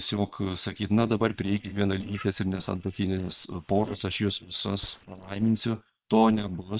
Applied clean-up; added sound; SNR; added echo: neural separator model SepFormer WHAM!.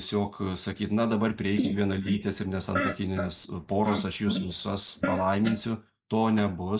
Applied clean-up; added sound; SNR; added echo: neural mask model Resemble Enhance denoiser.